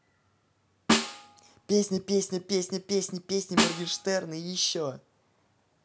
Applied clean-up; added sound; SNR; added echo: none; Snare drum; 0 dB; none.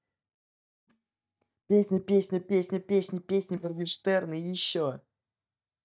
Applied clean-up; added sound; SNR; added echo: neural mask model DeepFilterNet 3.